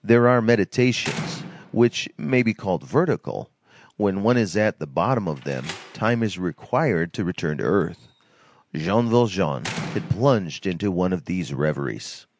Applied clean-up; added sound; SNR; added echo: none; Slam; 18 dB; none.